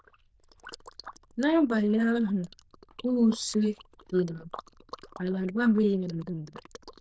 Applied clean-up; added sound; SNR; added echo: neural diffusion model UNIVERSE++.